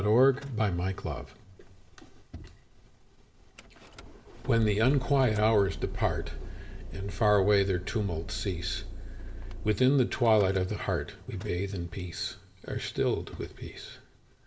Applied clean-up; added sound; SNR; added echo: none; Idling / Engine starting / Door / Car; 11 dB; reverberation time 0.7 s.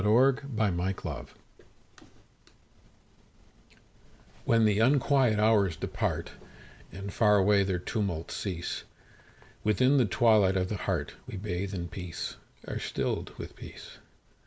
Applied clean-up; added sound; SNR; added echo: none; none; none; none.